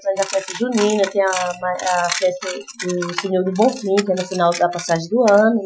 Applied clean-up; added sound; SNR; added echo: classical method Wiener filter.